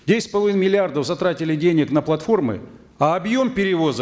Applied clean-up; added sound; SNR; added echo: none; none; none; none.